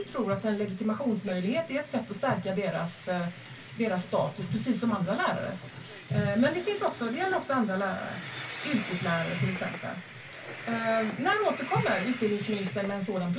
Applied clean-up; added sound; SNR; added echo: none; Train; 13 dB; reverberation time 0.1 s.